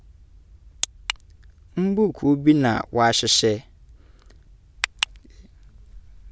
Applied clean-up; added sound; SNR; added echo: none; none; none; none.